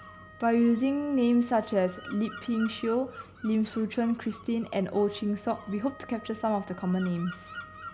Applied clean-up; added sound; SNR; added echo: none; Bird vocalization, bird call, bird song + Wind instrument, woodwind instrument; 18 dB; none.